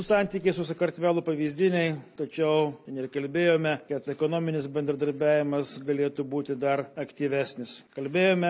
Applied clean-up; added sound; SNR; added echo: none; none; none; none.